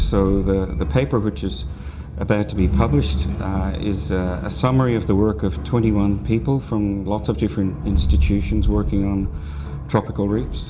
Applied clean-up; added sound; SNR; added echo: none; Piano; 19 dB; reverberation time 0.6 s.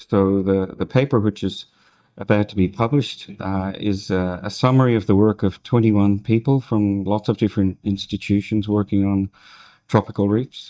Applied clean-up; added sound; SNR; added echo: neural mask model DeepFilterNet 3.